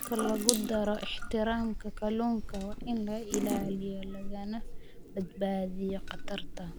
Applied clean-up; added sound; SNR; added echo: none; Drip / Sink (filling or washing) / Water tap, faucet; 3 dB; none.